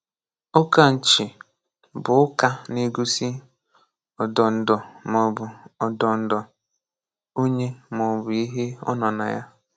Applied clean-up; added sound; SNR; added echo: none; none; none; none.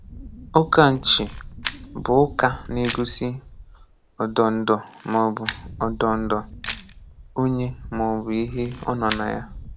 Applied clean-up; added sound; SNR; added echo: none; Wind + Camera; 11 dB; none.